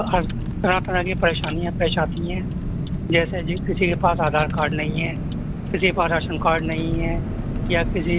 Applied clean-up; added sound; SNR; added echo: none; Car; 2 dB; none.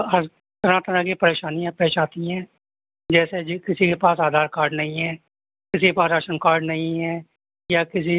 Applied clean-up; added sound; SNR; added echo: none; none; none; none.